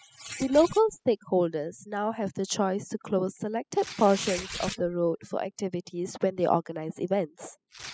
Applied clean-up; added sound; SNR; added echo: classical method spectral subtraction.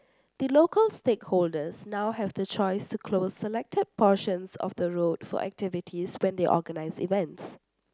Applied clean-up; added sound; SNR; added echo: none; none; none; none.